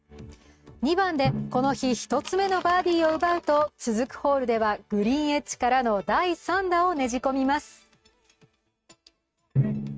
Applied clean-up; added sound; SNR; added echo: neural mask model RNNoise.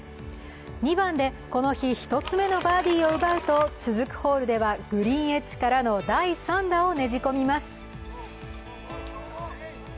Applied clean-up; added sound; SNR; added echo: none; none; none; none.